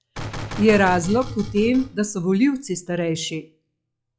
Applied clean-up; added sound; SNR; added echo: classical method log-MMSE.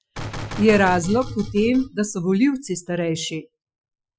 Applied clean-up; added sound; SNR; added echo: classical method Wiener filter.